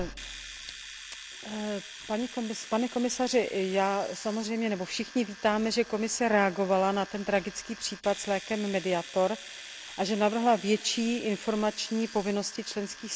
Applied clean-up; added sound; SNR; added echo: none; Domestic sounds, home sounds; 15 dB; none.